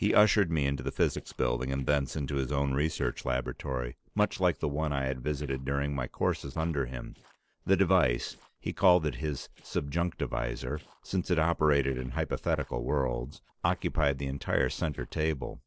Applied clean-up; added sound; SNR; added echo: neural separator model SepFormer DNS4.